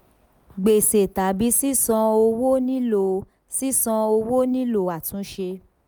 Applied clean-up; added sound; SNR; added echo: none; none; none; none.